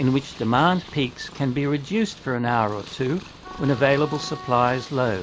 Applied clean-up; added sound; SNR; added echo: none; Purr + Wind instrument, woodwind instrument; 17 dB; none.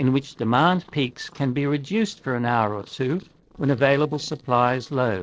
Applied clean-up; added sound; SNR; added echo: neural separator model SepFormer DNS4.